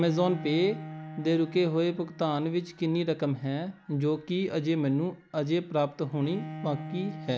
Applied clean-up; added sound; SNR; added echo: none; Bowed string instrument; 14 dB; none.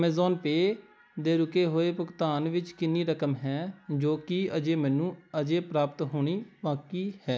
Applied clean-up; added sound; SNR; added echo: none; none; none; none.